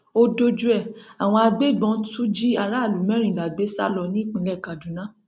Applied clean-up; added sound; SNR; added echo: none; none; none; none.